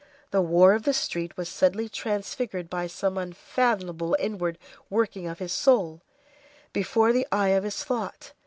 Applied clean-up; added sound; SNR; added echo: none; none; none; none.